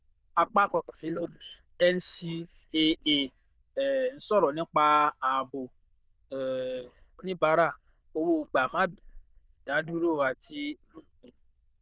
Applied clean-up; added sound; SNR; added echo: neural diffusion model UNIVERSE++.